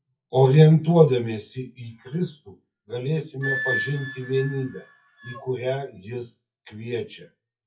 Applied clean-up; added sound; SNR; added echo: classical method WPE with log-MMSE.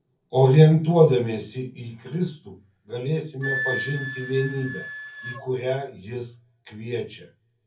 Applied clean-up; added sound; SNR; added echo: none; Wind instrument, woodwind instrument; 13 dB; reverberation time 0.3 s.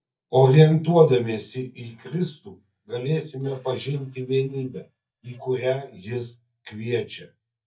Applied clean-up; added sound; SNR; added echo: neural mask model DeepFilterNet 3.